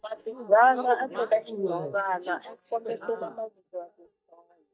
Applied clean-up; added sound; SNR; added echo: neural mask model DeepFilterNet 3.